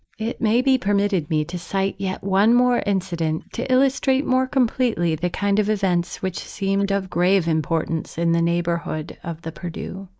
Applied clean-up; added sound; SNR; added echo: neural mask model Resemble Enhance denoiser.